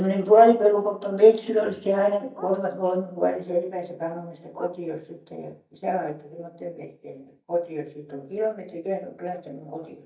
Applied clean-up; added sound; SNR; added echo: neural mask model DeepFilterNet 3.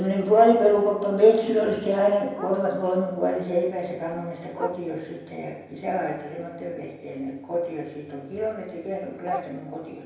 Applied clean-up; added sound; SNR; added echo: none; Bark; 20 dB; reverberation time 0.9 s.